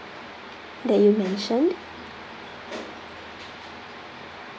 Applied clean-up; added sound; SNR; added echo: none; none; none; none.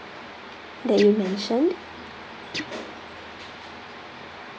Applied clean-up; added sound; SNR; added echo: none; Guitar; 13 dB; none.